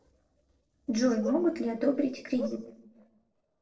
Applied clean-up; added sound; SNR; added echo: neural separator model SepFormer DNS4.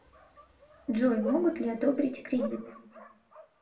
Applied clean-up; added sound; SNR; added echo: none; Bark; 13 dB; reverberation time 0.6 s.